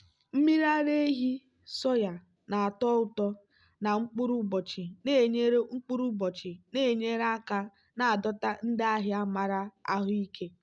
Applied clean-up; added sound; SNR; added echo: none; none; none; none.